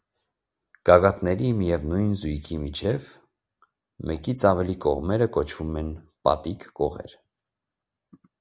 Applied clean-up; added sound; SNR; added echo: none; none; none; none.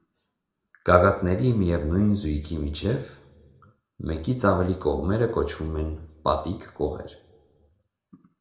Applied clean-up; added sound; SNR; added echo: none; none; none; reverberation time 0.9 s.